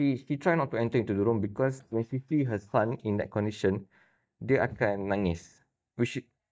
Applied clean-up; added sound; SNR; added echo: neural mask model DeepFilterNet 3.